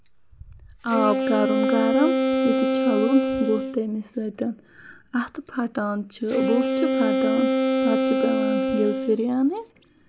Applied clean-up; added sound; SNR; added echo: none; Wind instrument, woodwind instrument; -1 dB; none.